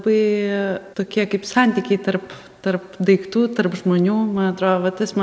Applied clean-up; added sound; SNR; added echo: none; none; none; none.